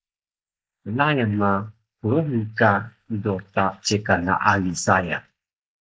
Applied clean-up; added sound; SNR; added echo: neural mask model Resemble Enhance denoiser.